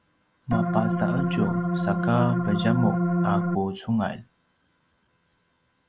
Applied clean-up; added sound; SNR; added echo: none; Organ; -4 dB; none.